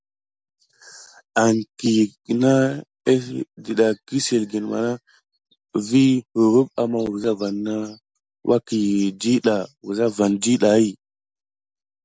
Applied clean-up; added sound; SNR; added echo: none; none; none; none.